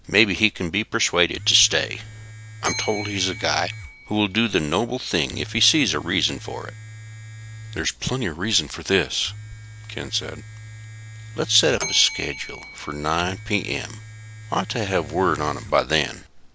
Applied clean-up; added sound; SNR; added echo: none; Bell + Domestic sounds, home sounds; 13 dB; none.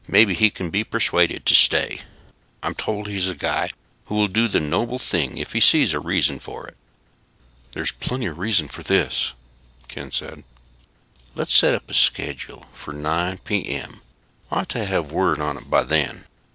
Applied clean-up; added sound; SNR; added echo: none; none; none; none.